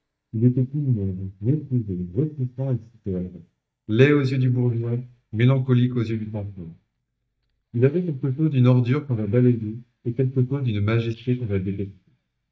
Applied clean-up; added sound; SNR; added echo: neural mask model DeepFilterNet 3.